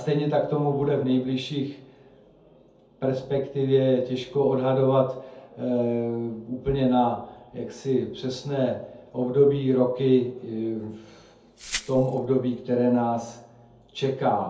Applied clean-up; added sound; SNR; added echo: none; Glass; 13 dB; reverberation time 0.5 s.